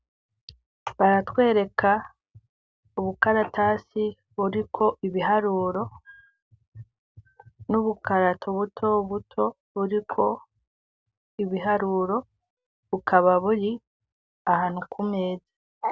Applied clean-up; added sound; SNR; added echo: none; none; none; none.